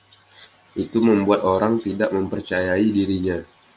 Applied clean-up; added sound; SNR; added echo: none; none; none; none.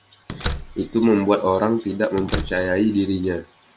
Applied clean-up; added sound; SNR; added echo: none; Slam; 11 dB; none.